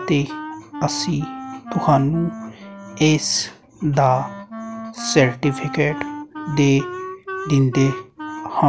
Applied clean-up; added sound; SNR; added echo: none; Wind instrument, woodwind instrument; 12 dB; none.